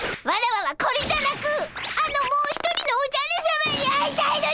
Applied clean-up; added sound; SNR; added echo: none; none; none; none.